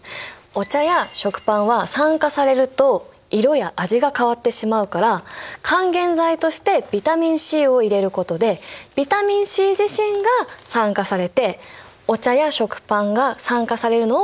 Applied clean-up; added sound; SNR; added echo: none; none; none; none.